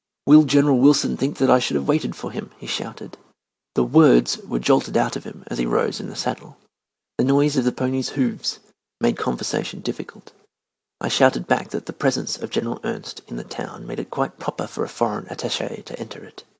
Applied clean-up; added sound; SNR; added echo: none; none; none; none.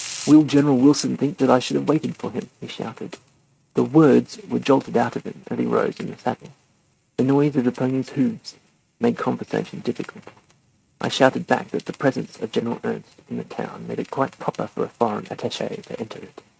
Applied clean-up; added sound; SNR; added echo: neural mask model RNNoise.